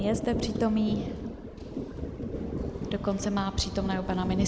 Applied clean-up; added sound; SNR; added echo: none; Thunder; 3 dB; none.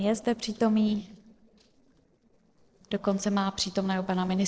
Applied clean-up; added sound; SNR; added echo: neural separator model SepFormer DNS4.